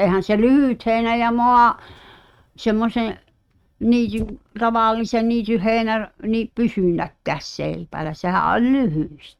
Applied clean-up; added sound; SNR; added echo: neural mask model RNNoise.